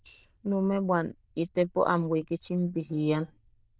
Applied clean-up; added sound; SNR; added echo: neural diffusion model UNIVERSE++.